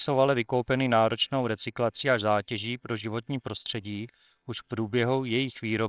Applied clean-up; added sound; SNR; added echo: neural separator model SepFormer WHAMR!.